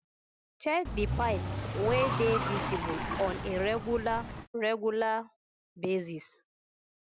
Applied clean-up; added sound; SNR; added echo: none; Car; 1 dB; none.